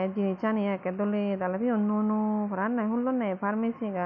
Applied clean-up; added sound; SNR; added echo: none; none; none; none.